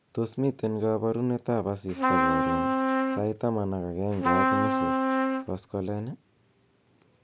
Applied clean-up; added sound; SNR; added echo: none; Trumpet; -4 dB; none.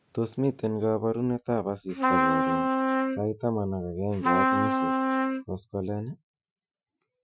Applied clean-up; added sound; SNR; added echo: classical method Wiener filter.